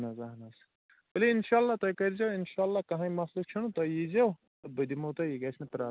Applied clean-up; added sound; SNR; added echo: none; none; none; none.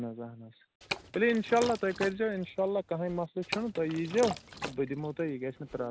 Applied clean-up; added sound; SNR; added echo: none; Liquid; 11 dB; none.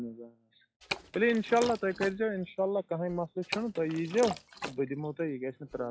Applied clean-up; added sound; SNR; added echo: classical method log-MMSE.